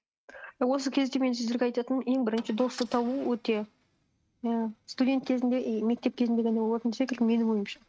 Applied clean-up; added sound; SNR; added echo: neural mask model RNNoise.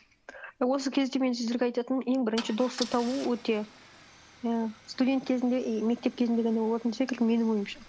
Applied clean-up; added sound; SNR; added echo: none; Idling / Engine starting / Car; 19 dB; none.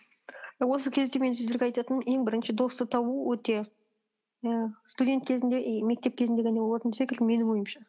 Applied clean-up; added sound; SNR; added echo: none; none; none; none.